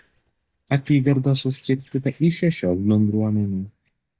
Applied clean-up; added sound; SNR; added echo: neural mask model DeepFilterNet 3.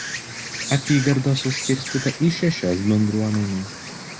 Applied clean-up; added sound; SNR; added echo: none; Insect; 10 dB; none.